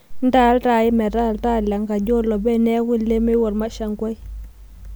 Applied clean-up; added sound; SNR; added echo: none; none; none; none.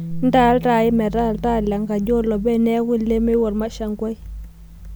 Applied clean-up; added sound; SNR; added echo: none; Bass guitar; 15 dB; none.